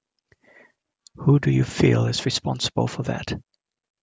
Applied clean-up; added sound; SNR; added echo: none; none; none; none.